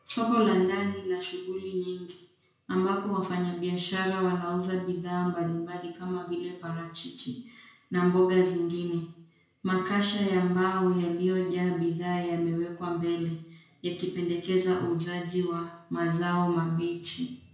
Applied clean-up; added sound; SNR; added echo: none; none; none; reverberation time 0.5 s.